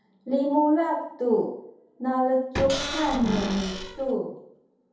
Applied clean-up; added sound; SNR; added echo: none; Cupboard open or close / Door; 4 dB; reverberation time 0.8 s.